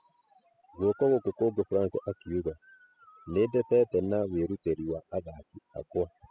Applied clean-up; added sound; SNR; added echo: classical method spectral subtraction.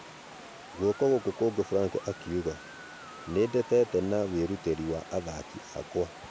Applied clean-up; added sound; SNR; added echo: none; Musical instrument + Stream / Liquid; 16 dB; none.